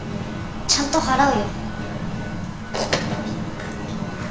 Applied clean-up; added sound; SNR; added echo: none; none; none; reverberation time 0.7 s.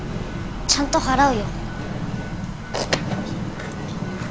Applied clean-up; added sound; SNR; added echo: none; none; none; none.